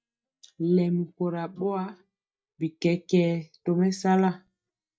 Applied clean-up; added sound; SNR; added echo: neural mask model DeepFilterNet 3.